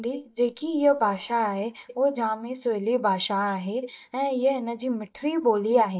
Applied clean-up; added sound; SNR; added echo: neural mask model DeepFilterNet 3.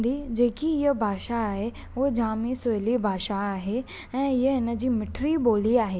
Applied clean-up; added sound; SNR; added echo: none; none; none; none.